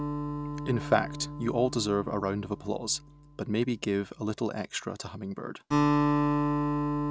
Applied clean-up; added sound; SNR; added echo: none; Acoustic guitar; 0 dB; none.